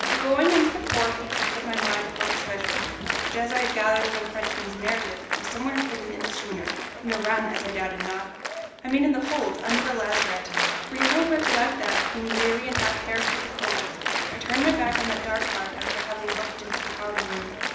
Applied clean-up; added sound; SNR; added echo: none; Applause; 1 dB; reverberation time 0.9 s.